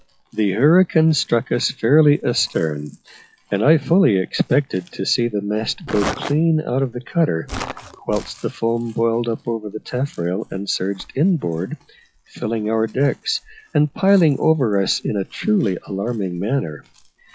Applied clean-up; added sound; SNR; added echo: classical method log-MMSE.